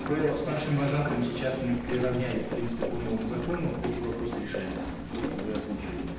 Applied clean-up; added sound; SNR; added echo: none; Rain; 3 dB; reverberation time 0.9 s.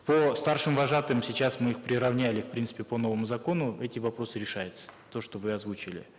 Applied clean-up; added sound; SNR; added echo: none; none; none; none.